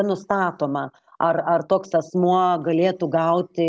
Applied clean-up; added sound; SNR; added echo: none; none; none; none.